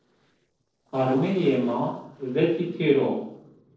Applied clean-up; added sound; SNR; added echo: neural separator model SepFormer DNS4.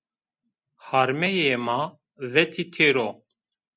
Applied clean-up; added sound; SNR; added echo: none; none; none; none.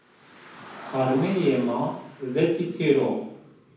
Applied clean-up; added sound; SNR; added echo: none; Car; 19 dB; reverberation time 0.9 s.